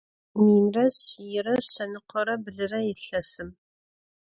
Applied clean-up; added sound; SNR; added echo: none; none; none; none.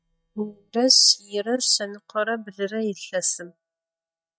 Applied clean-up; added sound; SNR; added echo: neural mask model DeepFilterNet 3.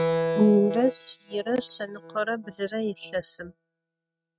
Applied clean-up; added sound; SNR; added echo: neural mask model RNNoise.